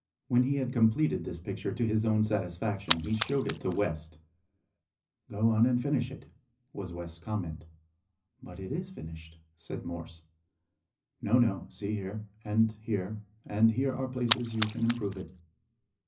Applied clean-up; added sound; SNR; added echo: none; Splash, splatter; 2 dB; reverberation time 0.4 s.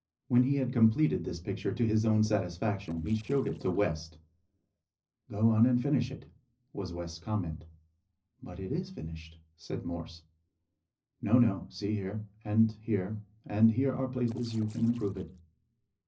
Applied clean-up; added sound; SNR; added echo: neural separator model SepFormer DNS4.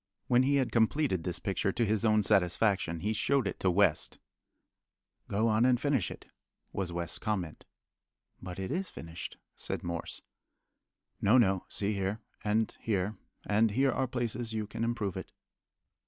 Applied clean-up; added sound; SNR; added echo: none; none; none; none.